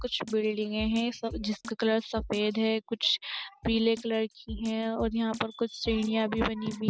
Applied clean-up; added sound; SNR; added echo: none; Drum kit; 15 dB; none.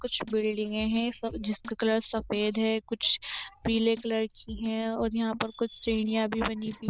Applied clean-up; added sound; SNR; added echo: neural diffusion model UNIVERSE++.